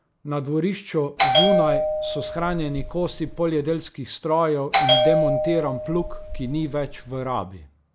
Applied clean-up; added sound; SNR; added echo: none; Bell; -3 dB; none.